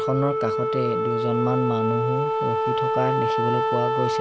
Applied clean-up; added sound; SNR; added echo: none; Wind instrument, woodwind instrument; -3 dB; none.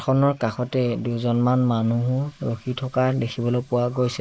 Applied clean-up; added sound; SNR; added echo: neural mask model Resemble Enhance denoiser.